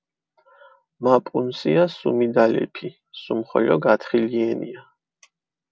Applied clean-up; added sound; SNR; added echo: none; none; none; none.